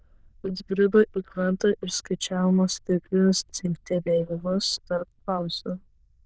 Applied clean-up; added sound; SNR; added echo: neural diffusion model UNIVERSE++.